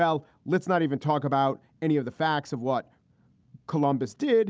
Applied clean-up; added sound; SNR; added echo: none; none; none; none.